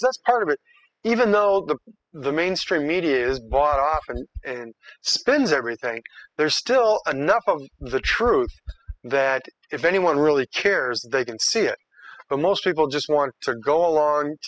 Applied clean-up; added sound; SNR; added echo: classical method spectral subtraction.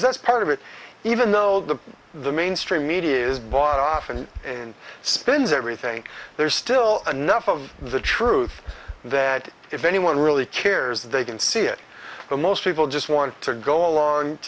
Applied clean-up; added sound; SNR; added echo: none; Tap; 17 dB; none.